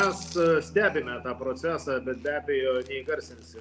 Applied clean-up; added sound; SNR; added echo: none; Guitar + Chewing, mastication; 17 dB; none.